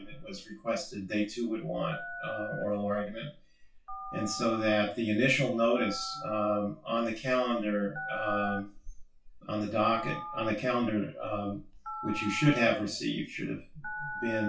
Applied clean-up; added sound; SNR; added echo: classical method WPE with log-MMSE.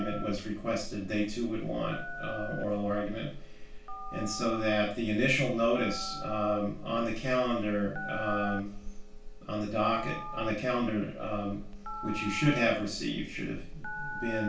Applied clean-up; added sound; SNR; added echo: none; Telephone; 8 dB; reverberation time 0.3 s.